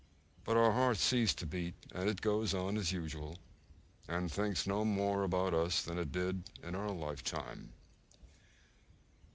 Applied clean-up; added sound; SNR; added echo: none; none; none; none.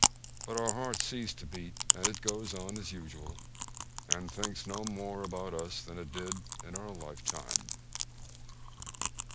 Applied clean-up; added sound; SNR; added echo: none; Chewing, mastication; -4 dB; none.